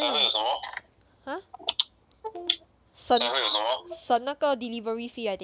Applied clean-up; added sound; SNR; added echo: none; none; none; none.